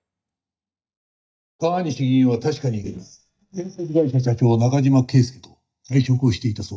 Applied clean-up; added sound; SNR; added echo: neural mask model DeepFilterNet 3.